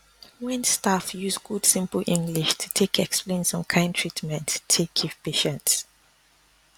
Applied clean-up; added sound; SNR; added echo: none; none; none; none.